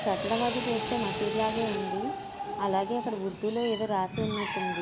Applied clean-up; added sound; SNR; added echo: none; Drill; 3 dB; none.